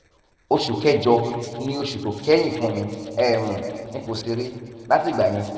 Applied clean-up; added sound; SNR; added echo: neural separator model SepFormer DNS4.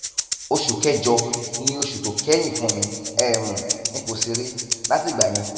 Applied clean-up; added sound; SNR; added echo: none; Rattle (instrument); 3 dB; reverberation time 2.3 s.